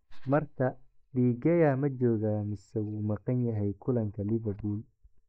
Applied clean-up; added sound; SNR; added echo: neural mask model DeepFilterNet 3.